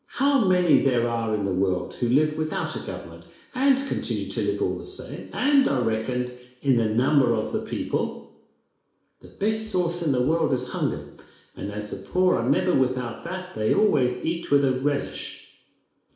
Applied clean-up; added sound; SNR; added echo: none; none; none; reverberation time 0.7 s.